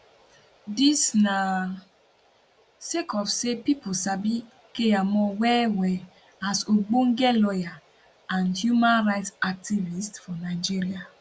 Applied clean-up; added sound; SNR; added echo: none; none; none; none.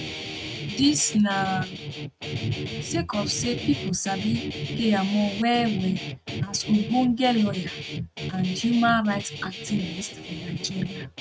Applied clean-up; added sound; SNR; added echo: neural mask model RNNoise.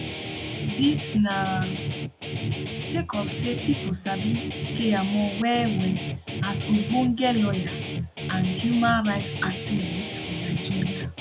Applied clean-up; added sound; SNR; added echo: none; Guitar; 4 dB; none.